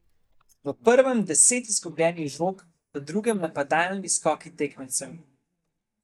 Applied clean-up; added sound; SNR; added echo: neural mask model DeepFilterNet 3.